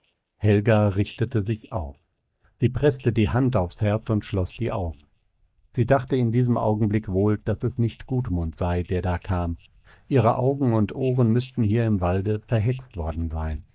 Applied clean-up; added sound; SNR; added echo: neural mask model DeepFilterNet 3.